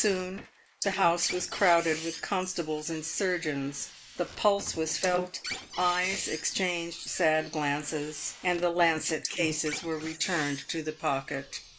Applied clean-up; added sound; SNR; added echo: neural mask model Resemble Enhance denoiser.